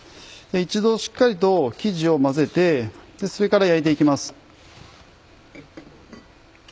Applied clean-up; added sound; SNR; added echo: none; none; none; none.